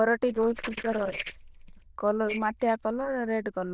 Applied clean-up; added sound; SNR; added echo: neural diffusion model UNIVERSE++.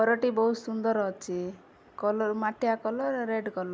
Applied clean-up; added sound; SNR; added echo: none; none; none; none.